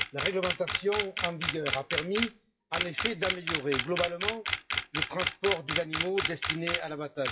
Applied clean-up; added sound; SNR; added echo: classical method WPE with log-MMSE.